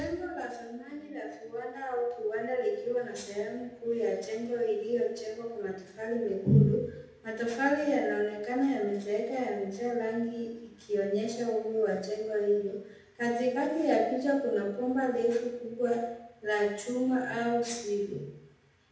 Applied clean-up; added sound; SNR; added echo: none; none; none; reverberation time 0.8 s.